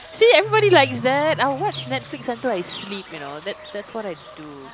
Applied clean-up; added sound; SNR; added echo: none; Bird / Fowl; 15 dB; none.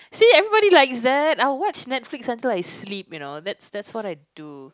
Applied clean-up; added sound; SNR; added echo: none; none; none; none.